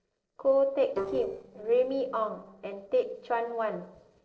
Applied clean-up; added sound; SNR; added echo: neural separator model SepFormer DNS4.